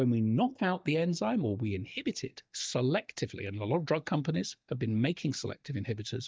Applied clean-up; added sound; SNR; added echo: neural mask model DeepFilterNet 3.